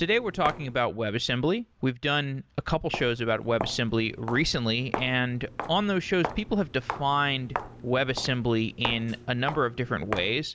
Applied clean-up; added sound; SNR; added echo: none; Walk, footsteps; 11 dB; none.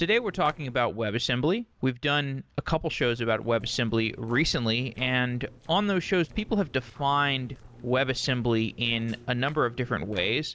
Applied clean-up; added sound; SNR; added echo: neural separator model SepFormer DNS4.